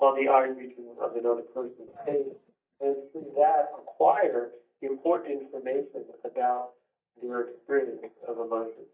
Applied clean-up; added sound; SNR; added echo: neural mask model DeepFilterNet 3.